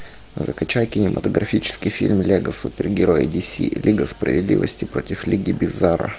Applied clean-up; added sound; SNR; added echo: none; none; none; none.